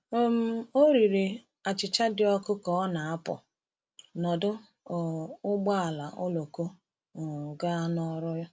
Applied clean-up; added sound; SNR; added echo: none; none; none; none.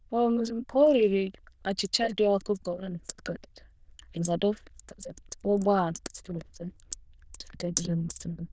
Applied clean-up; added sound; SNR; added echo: neural diffusion model UNIVERSE++.